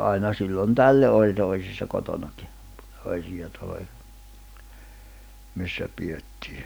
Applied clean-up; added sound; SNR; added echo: none; none; none; none.